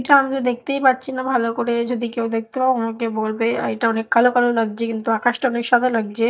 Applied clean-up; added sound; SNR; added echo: neural mask model DeepFilterNet 3.